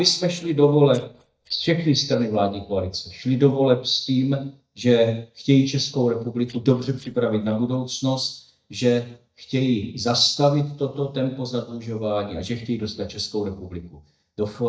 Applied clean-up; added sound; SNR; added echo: neural mask model DeepFilterNet 3.